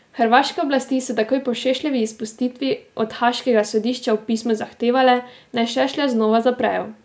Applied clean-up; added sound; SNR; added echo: none; none; none; none.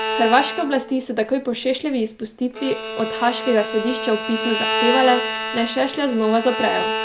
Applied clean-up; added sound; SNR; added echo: none; Bowed string instrument; 5 dB; none.